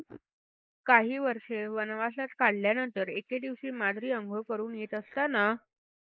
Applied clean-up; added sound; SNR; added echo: neural mask model Resemble Enhance denoiser.